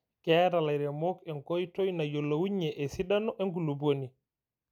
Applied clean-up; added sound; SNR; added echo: none; none; none; none.